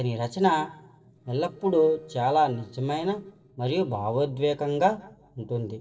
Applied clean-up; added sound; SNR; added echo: neural separator model SepFormer DNS4.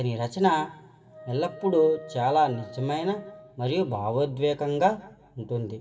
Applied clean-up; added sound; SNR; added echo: none; Wind instrument, woodwind instrument; 19 dB; reverberation time 1.6 s.